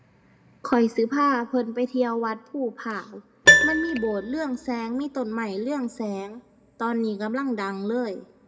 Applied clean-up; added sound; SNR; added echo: none; Piano; 2 dB; reverberation time 0.8 s.